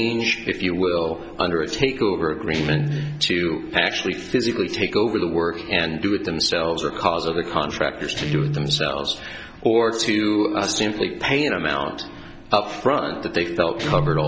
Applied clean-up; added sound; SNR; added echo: none; Guitar; 10 dB; none.